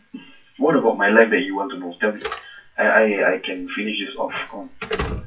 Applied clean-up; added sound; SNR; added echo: classical method WPE with log-MMSE.